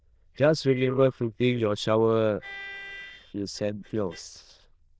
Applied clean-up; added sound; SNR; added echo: neural diffusion model UNIVERSE++.